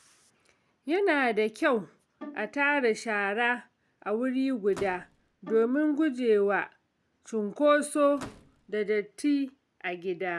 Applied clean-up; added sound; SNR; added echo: none; Slam / Microwave oven + Bowed string instrument; 18 dB; none.